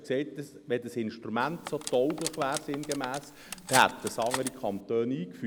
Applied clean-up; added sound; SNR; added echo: none; Cutlery, silverware; 8 dB; none.